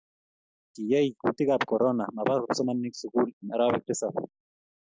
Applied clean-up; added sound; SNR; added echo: none; none; none; none.